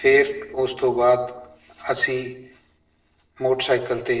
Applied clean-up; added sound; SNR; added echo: neural separator model SepFormer DNS4.